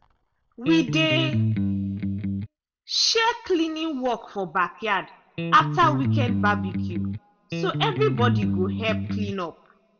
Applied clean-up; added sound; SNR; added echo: none; Electric guitar; 0 dB; reverberation time 0.8 s.